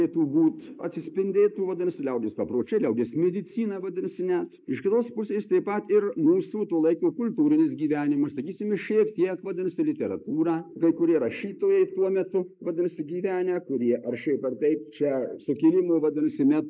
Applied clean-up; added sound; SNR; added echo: neural mask model Resemble Enhance denoiser.